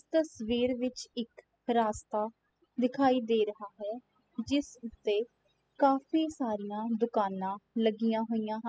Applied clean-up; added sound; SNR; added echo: classical method spectral subtraction.